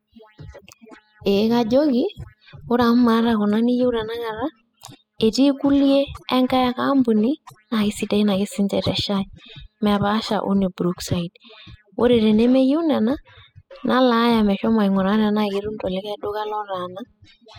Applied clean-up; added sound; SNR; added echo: classical method spectral subtraction.